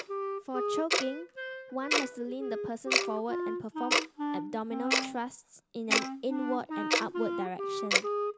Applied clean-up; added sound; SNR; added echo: none; Wind instrument, woodwind instrument + Tick-tock; -5 dB; none.